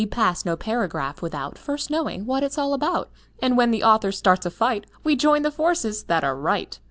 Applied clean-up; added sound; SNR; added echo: none; none; none; none.